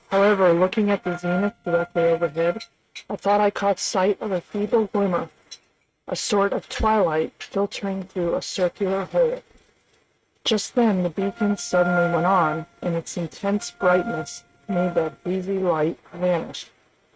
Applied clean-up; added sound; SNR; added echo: neural mask model RNNoise.